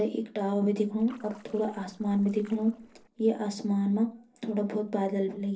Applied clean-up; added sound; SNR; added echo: neural separator model SepFormer DNS4.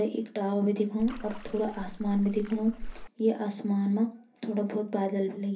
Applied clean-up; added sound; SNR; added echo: none; Splash, splatter; 10 dB; reverberation time 0.3 s.